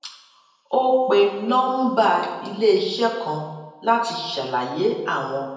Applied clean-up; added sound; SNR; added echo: none; none; none; reverberation time 0.9 s.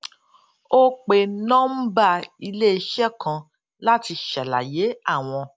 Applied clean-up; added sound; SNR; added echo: none; none; none; none.